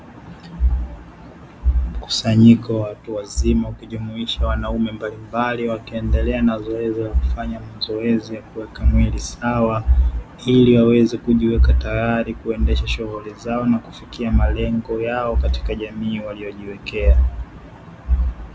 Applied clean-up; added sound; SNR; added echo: none; none; none; none.